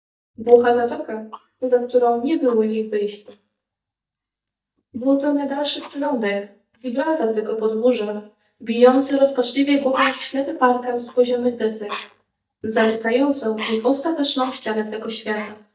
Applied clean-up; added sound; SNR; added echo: neural mask model DeepFilterNet 3.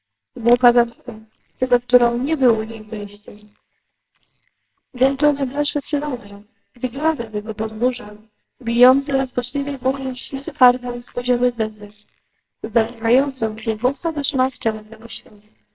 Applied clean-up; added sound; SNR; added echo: neural separator model SepFormer WHAMR!.